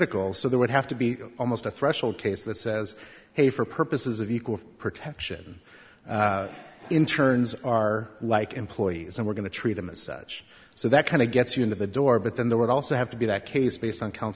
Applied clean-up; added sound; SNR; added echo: none; none; none; none.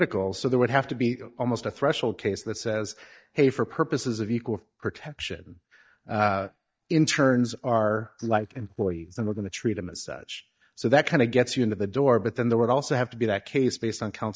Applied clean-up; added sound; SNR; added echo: neural mask model DeepFilterNet 3.